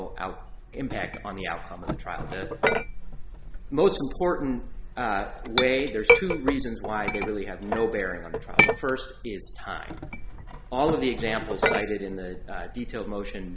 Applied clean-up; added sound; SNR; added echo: none; Chink, clink; 1 dB; none.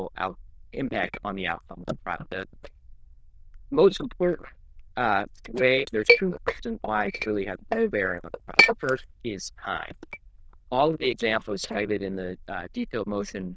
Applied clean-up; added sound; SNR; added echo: neural diffusion model UNIVERSE++.